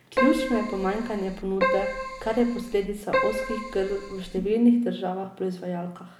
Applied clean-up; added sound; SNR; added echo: none; Keyboard (musical); 3 dB; none.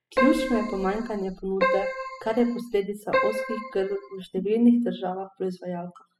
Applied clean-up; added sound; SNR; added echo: classical method spectral subtraction.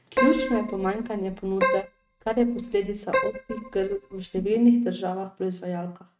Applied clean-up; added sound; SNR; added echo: neural mask model RNNoise.